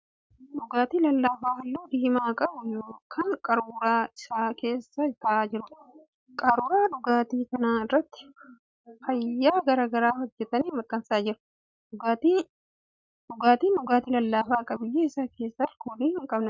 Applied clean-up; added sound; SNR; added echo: none; none; none; none.